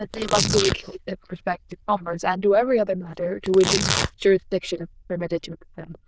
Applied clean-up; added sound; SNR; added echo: neural diffusion model UNIVERSE++.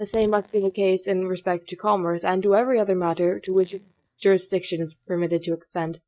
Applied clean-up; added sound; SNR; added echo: neural mask model DeepFilterNet 3.